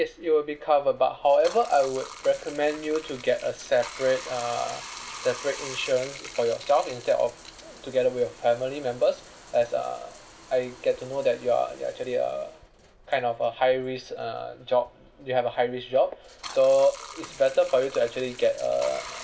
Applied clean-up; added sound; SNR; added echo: none; Bathtub (filling or washing); 17 dB; none.